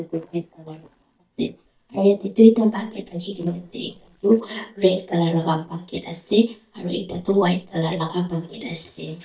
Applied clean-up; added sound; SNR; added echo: neural mask model DeepFilterNet 3.